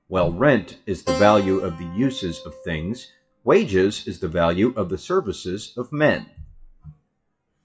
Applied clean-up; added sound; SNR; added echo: classical method WPE with log-MMSE.